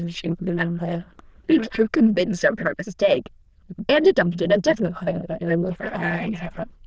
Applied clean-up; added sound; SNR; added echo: neural diffusion model UNIVERSE++.